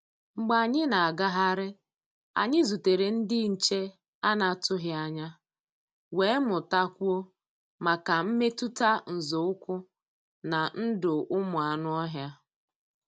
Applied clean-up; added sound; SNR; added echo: none; none; none; none.